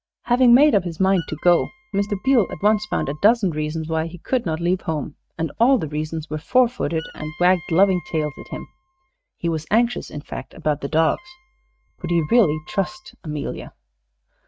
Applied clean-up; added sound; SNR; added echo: neural mask model RNNoise.